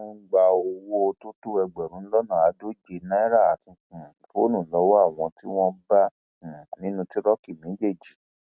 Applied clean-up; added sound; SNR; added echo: none; none; none; none.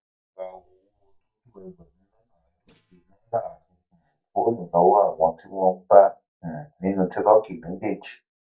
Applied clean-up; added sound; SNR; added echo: neural mask model DeepFilterNet 3.